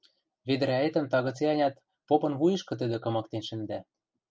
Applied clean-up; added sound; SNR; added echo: none; none; none; none.